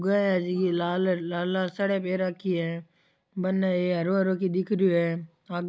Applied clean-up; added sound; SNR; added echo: none; none; none; none.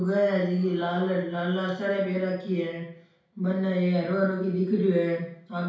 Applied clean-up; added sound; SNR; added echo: none; none; none; reverberation time 0.5 s.